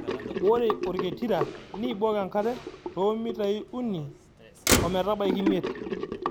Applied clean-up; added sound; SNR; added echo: none; Sink (filling or washing) / Gurgling + Motor vehicle (road); 3 dB; none.